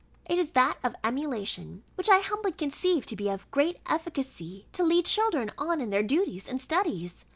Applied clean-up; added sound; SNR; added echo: none; none; none; none.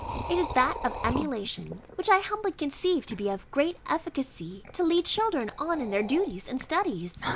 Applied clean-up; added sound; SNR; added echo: none; Liquid; 11 dB; none.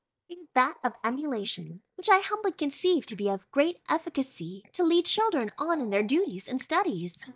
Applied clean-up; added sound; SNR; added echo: neural mask model DeepFilterNet 3.